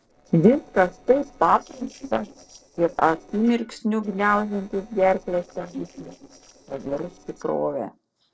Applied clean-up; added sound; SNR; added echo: neural separator model SepFormer DNS4.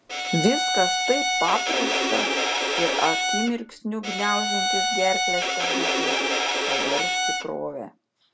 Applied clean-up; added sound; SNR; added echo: none; Bowed string instrument; -4 dB; none.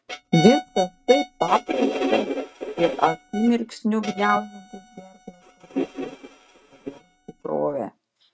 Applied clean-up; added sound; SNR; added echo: neural mask model RNNoise.